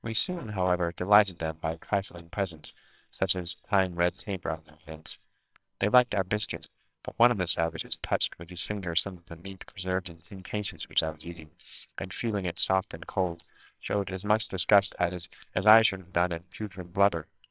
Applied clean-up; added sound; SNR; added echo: neural separator model SepFormer WHAMR!.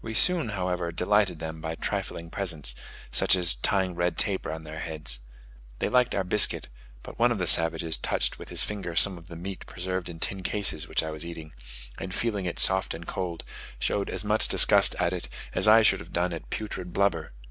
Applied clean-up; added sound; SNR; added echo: none; none; none; none.